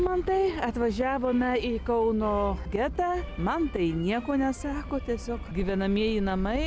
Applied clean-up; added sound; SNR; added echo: none; none; none; none.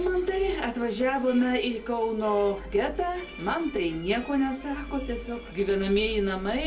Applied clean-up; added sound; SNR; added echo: none; none; none; reverberation time 0.2 s.